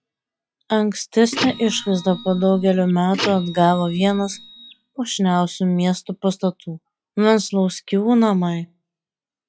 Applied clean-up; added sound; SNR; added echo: classical method log-MMSE.